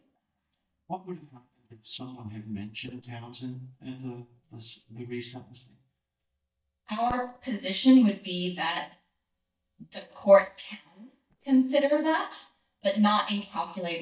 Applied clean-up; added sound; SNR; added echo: neural mask model DeepFilterNet 3.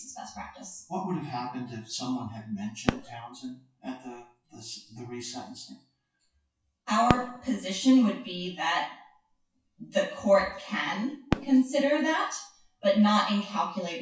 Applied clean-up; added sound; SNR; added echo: classical method WPE with log-MMSE.